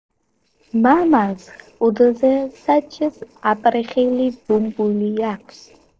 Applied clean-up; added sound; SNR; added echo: neural separator model SepFormer DNS4.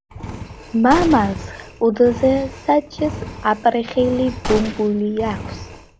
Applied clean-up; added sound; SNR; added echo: none; Engine + Gunshot, gunfire; 11 dB; none.